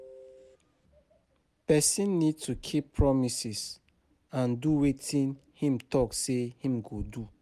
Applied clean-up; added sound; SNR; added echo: none; none; none; none.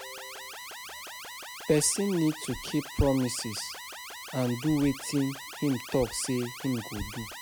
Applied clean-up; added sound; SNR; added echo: none; Alarm; 12 dB; none.